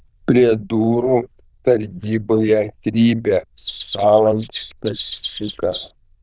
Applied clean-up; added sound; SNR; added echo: neural diffusion model UNIVERSE++.